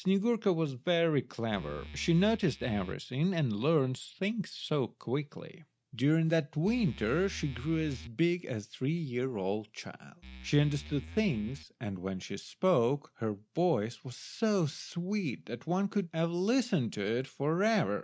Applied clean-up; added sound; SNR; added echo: neural mask model RNNoise.